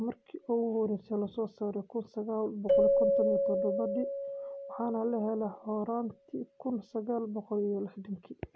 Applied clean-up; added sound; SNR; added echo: none; Keyboard (musical); 0 dB; none.